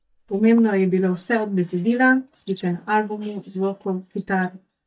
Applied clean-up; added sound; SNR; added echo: neural mask model DeepFilterNet 3.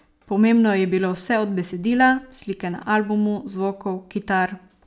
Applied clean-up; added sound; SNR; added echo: none; none; none; none.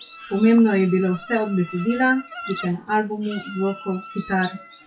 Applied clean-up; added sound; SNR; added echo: classical method WPE with log-MMSE.